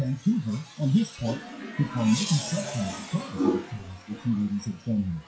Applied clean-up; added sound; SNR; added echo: classical method WPE with log-MMSE.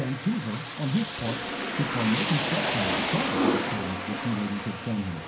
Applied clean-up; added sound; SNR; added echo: none; Rain; -1 dB; reverberation time 0.3 s.